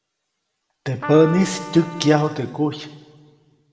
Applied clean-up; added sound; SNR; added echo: none; Trumpet; 12 dB; reverberation time 1.2 s.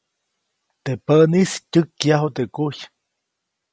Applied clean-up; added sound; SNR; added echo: none; none; none; none.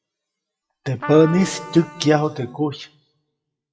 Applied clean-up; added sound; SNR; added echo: classical method WPE with log-MMSE.